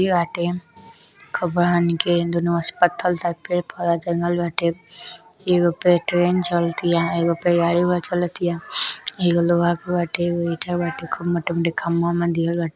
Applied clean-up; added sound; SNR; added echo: none; none; none; none.